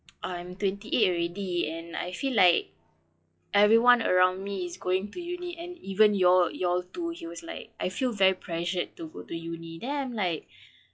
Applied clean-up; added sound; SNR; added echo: classical method log-MMSE.